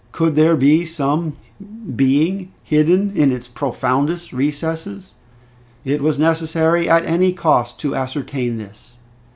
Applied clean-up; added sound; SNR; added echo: none; none; none; none.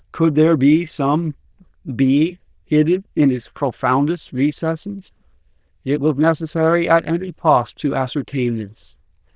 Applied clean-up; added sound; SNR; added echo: neural diffusion model UNIVERSE++.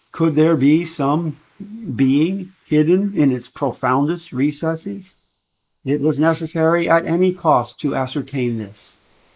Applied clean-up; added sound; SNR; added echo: neural mask model Resemble Enhance denoiser.